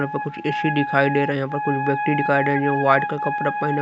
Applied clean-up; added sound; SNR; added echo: none; Wind instrument, woodwind instrument; 4 dB; none.